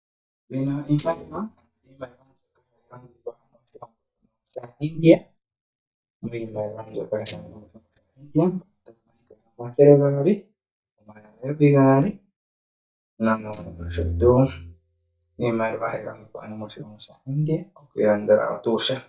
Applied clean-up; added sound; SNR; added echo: neural mask model DeepFilterNet 3.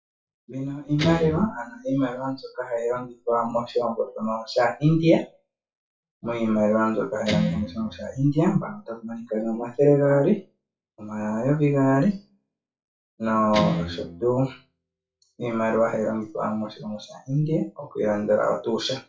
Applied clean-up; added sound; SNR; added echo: classical method WPE with log-MMSE.